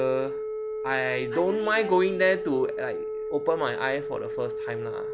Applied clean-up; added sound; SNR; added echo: none; Telephone; 5 dB; none.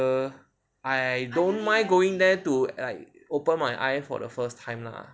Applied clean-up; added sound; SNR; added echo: none; none; none; none.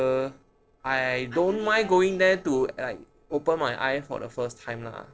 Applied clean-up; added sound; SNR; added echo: neural separator model SepFormer DNS4.